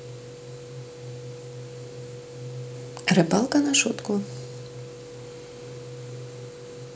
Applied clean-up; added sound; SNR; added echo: none; none; none; none.